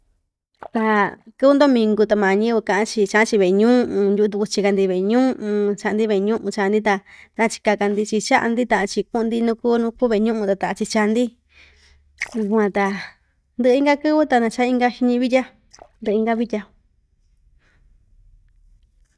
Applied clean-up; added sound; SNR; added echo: neural mask model DeepFilterNet 3.